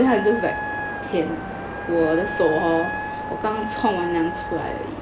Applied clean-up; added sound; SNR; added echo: none; Waves, surf + Wind instrument, woodwind instrument; 6 dB; none.